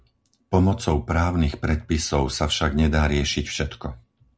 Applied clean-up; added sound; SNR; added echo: none; none; none; none.